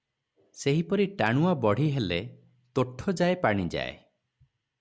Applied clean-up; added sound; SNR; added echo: none; none; none; none.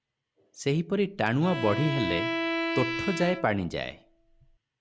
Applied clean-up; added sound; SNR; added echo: none; Bowed string instrument; 4 dB; none.